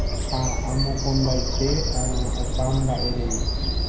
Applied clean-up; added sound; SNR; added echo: none; Bird vocalization, bird call, bird song; -3 dB; reverberation time 0.5 s.